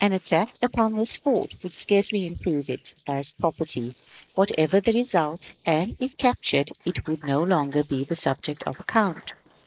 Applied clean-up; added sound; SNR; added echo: neural mask model Resemble Enhance denoiser.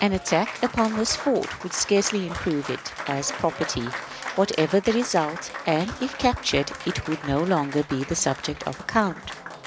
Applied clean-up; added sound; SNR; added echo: none; Applause; 11 dB; none.